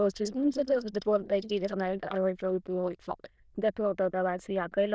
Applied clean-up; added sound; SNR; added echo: neural diffusion model UNIVERSE++.